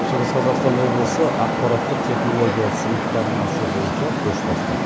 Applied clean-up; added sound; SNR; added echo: none; Traffic noise, roadway noise; -2 dB; none.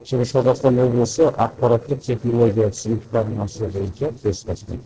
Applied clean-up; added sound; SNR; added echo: neural separator model SepFormer DNS4.